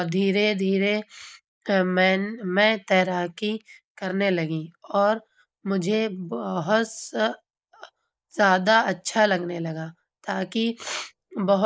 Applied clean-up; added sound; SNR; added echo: neural mask model Resemble Enhance denoiser.